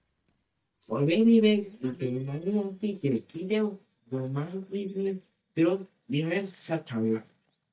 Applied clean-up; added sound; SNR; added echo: neural mask model DeepFilterNet 3.